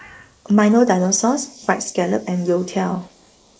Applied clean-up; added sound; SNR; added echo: neural mask model Resemble Enhance denoiser.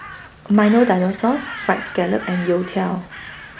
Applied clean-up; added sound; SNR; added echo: none; Crow; 14 dB; none.